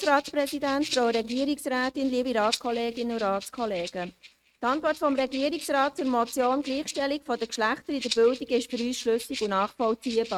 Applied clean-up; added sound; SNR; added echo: neural mask model RNNoise.